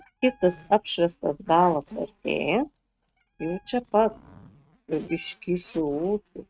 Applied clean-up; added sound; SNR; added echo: neural mask model RNNoise.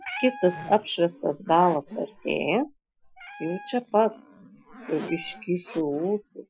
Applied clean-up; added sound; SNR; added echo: classical method Wiener filter.